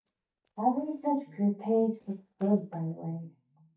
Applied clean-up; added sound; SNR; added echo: neural mask model DeepFilterNet 3.